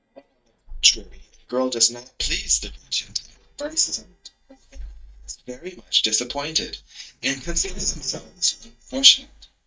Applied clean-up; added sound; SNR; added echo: neural mask model DeepFilterNet 3.